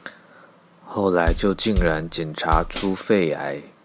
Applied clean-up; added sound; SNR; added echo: none; Bass drum; 3 dB; none.